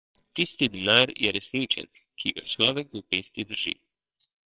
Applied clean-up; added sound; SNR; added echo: neural separator model SepFormer WHAMR!.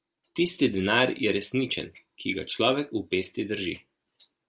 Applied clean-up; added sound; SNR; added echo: none; none; none; none.